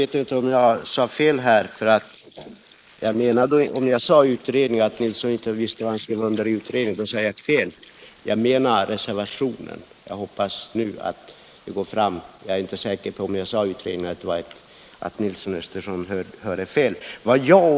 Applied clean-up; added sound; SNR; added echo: neural mask model Resemble Enhance denoiser.